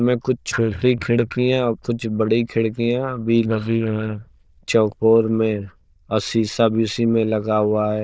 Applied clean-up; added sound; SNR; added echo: neural diffusion model UNIVERSE++.